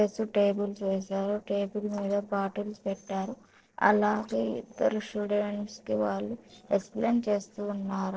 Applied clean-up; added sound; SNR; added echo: neural separator model SepFormer DNS4.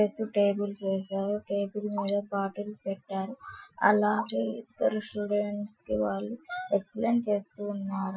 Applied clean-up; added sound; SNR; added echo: classical method Wiener filter.